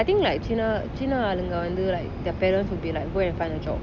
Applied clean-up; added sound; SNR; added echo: none; none; none; none.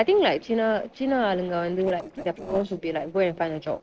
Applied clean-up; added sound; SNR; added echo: neural separator model SepFormer DNS4.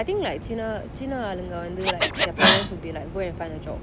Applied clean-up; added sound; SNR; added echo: none; Scratching (performance technique); -4 dB; none.